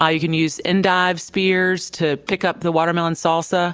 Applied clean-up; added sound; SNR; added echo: none; none; none; none.